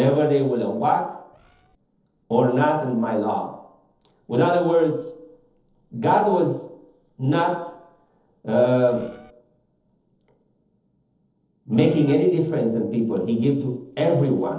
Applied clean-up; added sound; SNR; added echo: neural separator model SepFormer DNS4.